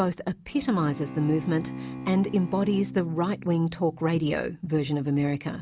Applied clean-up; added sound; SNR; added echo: none; Bowed string instrument; 12 dB; none.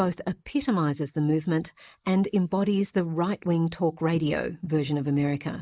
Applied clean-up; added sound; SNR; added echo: neural mask model Resemble Enhance denoiser.